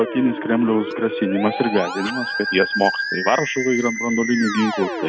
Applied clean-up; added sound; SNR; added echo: none; Musical instrument; 5 dB; none.